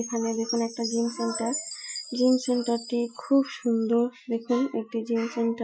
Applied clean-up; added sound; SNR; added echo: classical method Wiener filter.